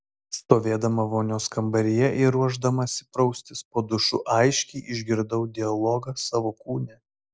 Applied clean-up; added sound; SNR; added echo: none; none; none; none.